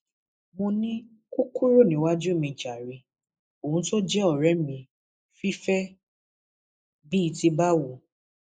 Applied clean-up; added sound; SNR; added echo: neural mask model Resemble Enhance denoiser.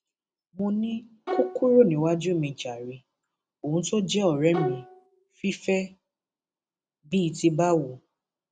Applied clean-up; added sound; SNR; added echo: none; Bowed string instrument; 7 dB; none.